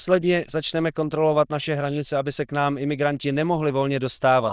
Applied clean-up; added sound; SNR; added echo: neural diffusion model UNIVERSE++.